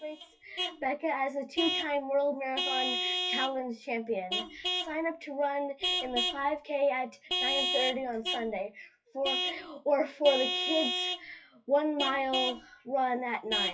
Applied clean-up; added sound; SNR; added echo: classical method WPE with log-MMSE.